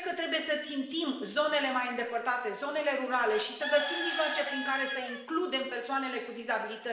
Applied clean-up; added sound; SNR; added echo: none; Bird / Chicken, rooster; 7 dB; reverberation time 1.0 s.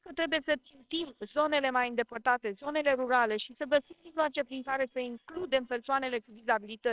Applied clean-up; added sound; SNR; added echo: neural separator model SepFormer WHAMR!.